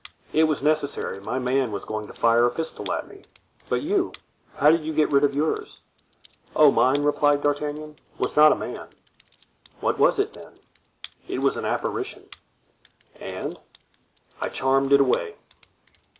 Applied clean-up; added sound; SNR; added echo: none; Computer keyboard; 19 dB; none.